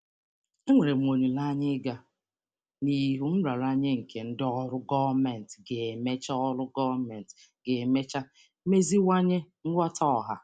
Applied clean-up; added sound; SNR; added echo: none; none; none; none.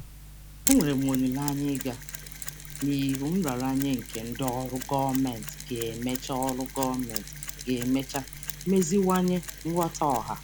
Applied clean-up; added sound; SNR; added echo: none; Mechanisms; 9 dB; none.